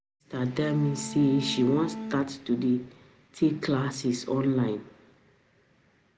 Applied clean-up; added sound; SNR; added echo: none; Bowed string instrument; 10 dB; none.